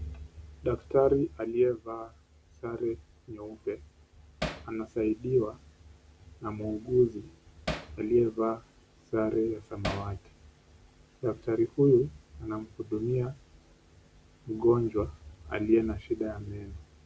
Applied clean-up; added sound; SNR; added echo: none; Hammer; 6 dB; none.